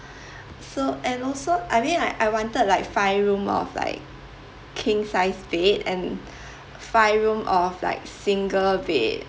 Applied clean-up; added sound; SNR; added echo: none; none; none; none.